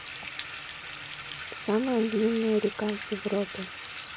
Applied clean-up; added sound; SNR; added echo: none; Bathtub (filling or washing) / Water tap, faucet; 8 dB; none.